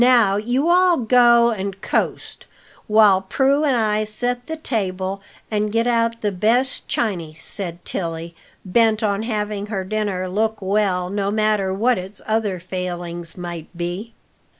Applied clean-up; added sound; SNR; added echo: none; none; none; none.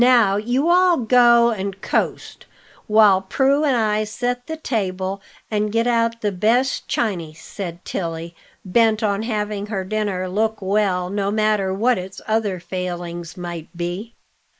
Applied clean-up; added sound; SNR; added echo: neural mask model Resemble Enhance denoiser.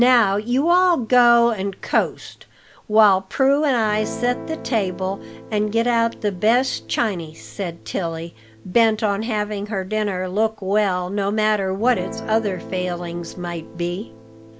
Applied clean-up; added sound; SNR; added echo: none; Guitar; 17 dB; none.